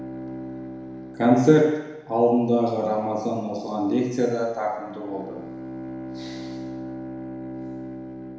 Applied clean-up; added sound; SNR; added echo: none; Bowed string instrument; 12 dB; reverberation time 1.0 s.